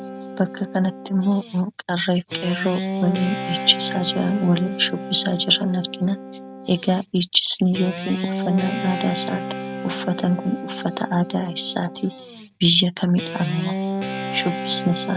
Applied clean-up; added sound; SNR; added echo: none; Guitar; 7 dB; none.